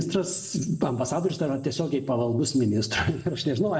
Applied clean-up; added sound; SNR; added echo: none; none; none; reverberation time 2.1 s.